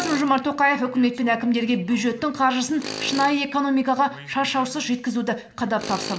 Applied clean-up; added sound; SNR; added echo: none; Tools; 16 dB; reverberation time 0.5 s.